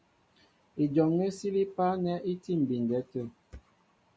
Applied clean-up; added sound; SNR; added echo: none; none; none; none.